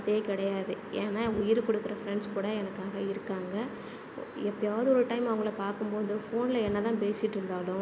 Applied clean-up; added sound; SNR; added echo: none; none; none; none.